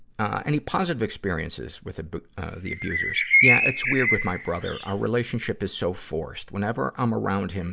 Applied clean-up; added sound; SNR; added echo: none; Bird; -4 dB; none.